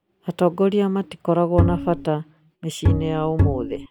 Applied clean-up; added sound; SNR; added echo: none; Bowed string instrument; -2 dB; none.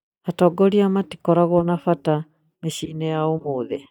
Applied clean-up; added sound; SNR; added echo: neural mask model DeepFilterNet 3.